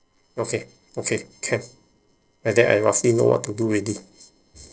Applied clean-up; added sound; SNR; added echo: neural separator model SepFormer DNS4.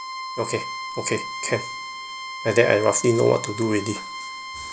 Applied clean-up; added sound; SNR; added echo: none; Bowed string instrument; 9 dB; none.